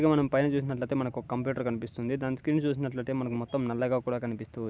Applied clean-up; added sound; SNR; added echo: none; none; none; none.